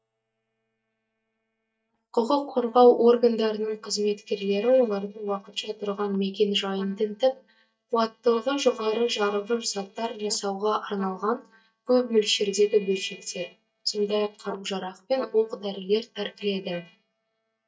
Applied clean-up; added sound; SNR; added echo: neural mask model DeepFilterNet 3.